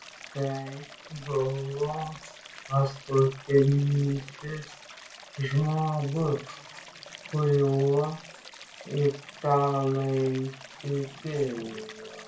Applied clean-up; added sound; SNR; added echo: none; Stream; 19 dB; reverberation time 0.3 s.